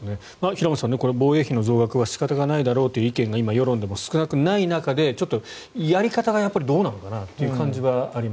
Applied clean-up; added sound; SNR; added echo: none; none; none; none.